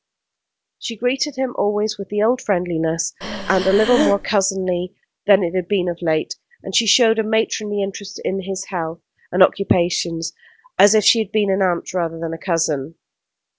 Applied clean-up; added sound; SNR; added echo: none; Breathing; 3 dB; none.